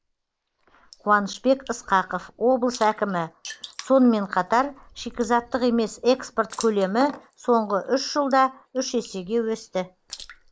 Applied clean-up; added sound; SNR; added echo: neural mask model Resemble Enhance denoiser.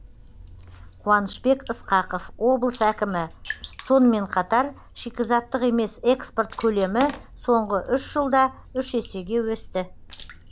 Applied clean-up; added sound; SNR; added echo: none; Water / Splash, splatter; 17 dB; none.